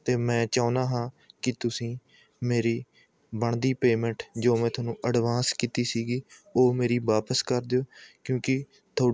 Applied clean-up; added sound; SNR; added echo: none; none; none; none.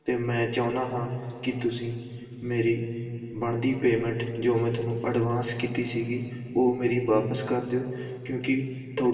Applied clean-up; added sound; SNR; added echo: none; none; none; reverberation time 2.9 s.